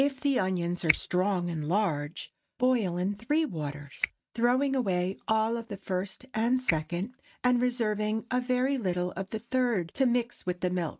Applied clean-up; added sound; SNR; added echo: neural mask model RNNoise.